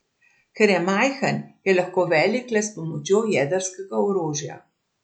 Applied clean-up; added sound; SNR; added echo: none; none; none; none.